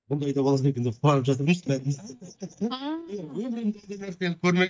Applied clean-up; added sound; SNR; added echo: neural mask model DeepFilterNet 3.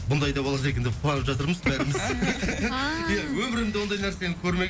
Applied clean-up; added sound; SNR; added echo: none; Stream + Bell; 18 dB; none.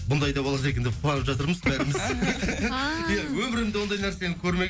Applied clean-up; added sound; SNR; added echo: none; none; none; none.